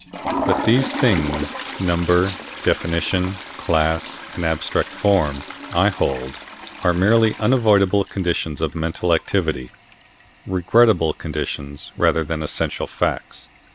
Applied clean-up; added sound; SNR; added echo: none; Rattle (instrument) + Toilet flush; 11 dB; none.